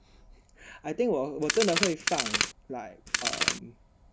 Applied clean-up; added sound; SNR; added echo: none; Crack; -3 dB; none.